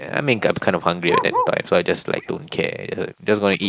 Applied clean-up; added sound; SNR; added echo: neural mask model Resemble Enhance denoiser.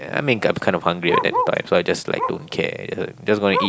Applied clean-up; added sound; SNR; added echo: none; Bark; 7 dB; none.